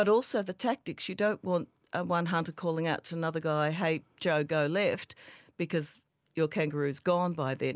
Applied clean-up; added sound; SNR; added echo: none; none; none; none.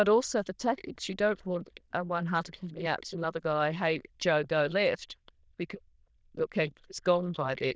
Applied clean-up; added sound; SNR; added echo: neural diffusion model UNIVERSE++.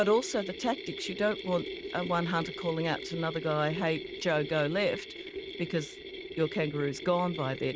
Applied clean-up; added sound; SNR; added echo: neural mask model RNNoise.